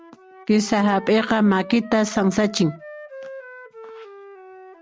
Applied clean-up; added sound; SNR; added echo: none; Wind instrument, woodwind instrument; 18 dB; none.